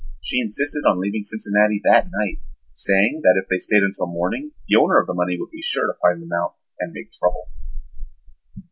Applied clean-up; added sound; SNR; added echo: none; none; none; none.